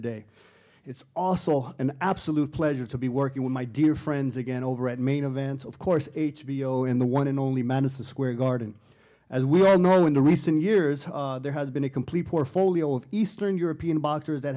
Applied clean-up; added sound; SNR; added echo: none; none; none; none.